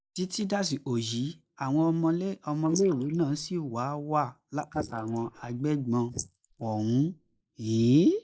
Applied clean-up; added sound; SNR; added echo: neural mask model Resemble Enhance denoiser.